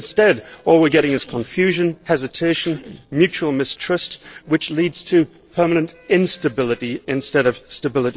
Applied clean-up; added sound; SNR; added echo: neural separator model SepFormer DNS4.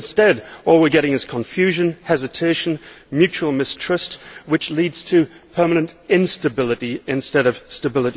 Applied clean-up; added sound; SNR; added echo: none; none; none; none.